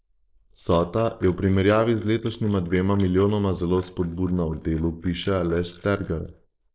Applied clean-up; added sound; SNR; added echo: neural mask model Resemble Enhance denoiser.